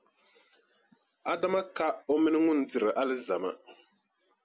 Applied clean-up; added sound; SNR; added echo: none; none; none; none.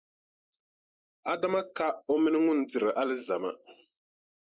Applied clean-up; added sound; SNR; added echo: neural mask model Resemble Enhance denoiser.